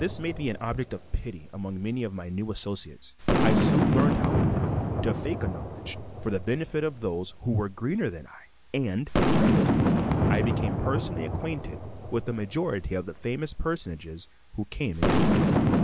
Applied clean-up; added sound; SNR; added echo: none; Boom; -3 dB; none.